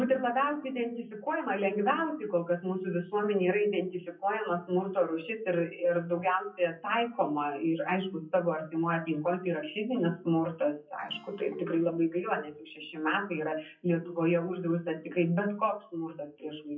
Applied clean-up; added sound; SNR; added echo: classical method WPE with log-MMSE.